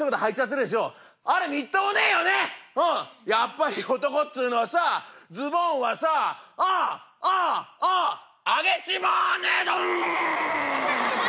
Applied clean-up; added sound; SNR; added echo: none; none; none; none.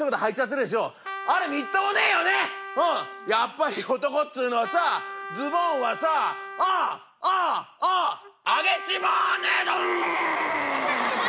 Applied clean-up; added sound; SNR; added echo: none; Trumpet; 12 dB; none.